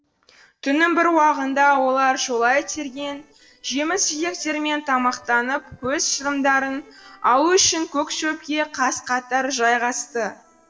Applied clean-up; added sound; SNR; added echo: neural separator model SepFormer DNS4.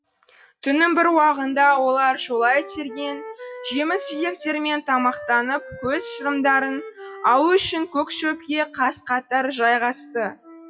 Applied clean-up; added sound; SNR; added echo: classical method WPE with log-MMSE.